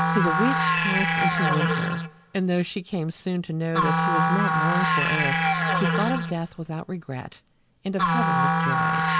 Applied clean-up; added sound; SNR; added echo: none; Musical instrument; -4 dB; none.